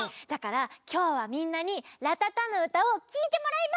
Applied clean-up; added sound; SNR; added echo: none; none; none; none.